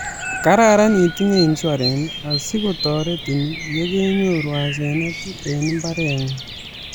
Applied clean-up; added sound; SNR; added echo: none; Bird vocalization, bird call, bird song; 9 dB; none.